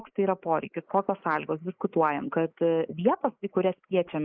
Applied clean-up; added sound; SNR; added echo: neural mask model Resemble Enhance denoiser.